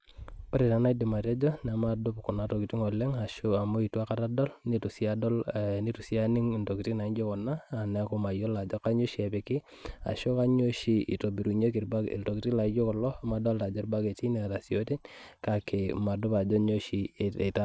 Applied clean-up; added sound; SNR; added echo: none; none; none; none.